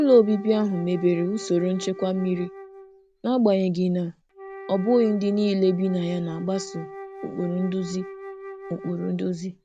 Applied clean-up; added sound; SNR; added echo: none; Wind instrument, woodwind instrument; 15 dB; none.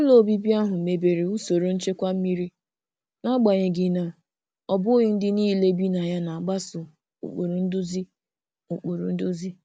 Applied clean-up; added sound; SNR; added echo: none; none; none; none.